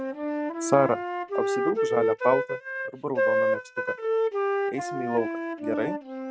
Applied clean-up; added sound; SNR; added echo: neural mask model RNNoise.